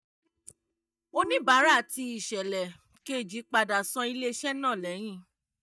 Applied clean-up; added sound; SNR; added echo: neural mask model DeepFilterNet 3.